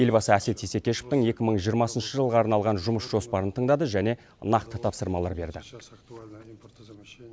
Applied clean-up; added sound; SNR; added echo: none; none; none; none.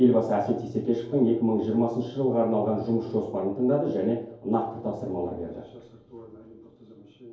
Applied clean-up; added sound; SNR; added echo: none; none; none; reverberation time 2.4 s.